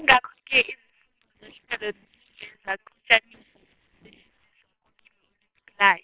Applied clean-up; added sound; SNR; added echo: neural separator model SepFormer WHAMR!.